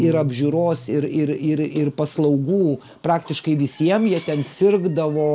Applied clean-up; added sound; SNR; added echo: none; Piano; 19 dB; none.